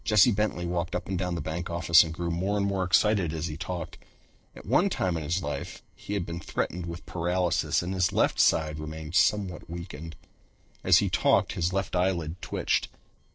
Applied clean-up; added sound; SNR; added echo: neural separator model SepFormer DNS4.